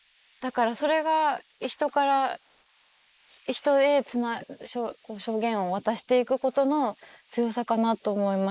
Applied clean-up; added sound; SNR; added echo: neural mask model Resemble Enhance denoiser.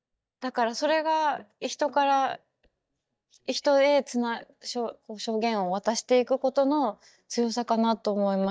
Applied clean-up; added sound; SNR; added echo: neural mask model DeepFilterNet 3.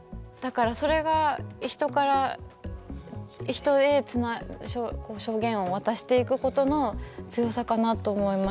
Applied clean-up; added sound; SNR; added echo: none; none; none; none.